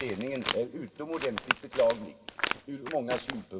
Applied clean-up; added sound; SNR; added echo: none; Crack; 1 dB; reverberation time 1.6 s.